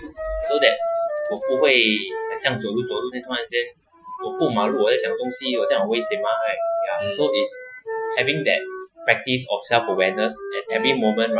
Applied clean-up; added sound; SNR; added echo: classical method Wiener filter.